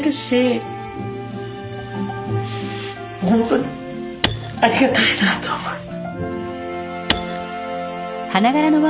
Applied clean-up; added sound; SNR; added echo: none; Shatter / Crushing; 9 dB; none.